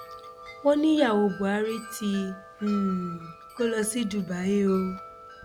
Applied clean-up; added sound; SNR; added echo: none; Wind chime; 16 dB; none.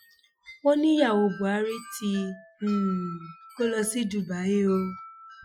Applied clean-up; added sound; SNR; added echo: classical method Wiener filter.